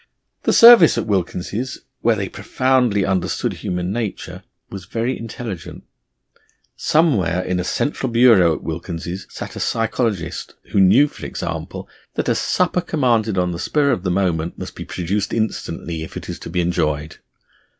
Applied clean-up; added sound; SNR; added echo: none; none; none; none.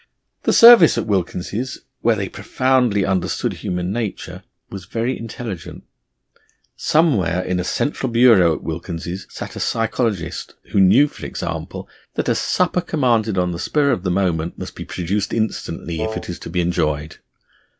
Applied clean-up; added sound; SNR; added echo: none; Wind instrument, woodwind instrument; 8 dB; none.